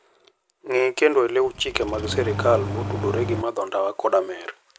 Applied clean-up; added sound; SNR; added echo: none; Engine starting; 7 dB; none.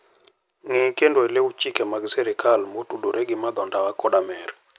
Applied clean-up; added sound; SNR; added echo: none; none; none; none.